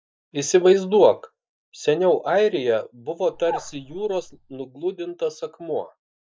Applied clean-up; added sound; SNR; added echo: neural mask model DeepFilterNet 3.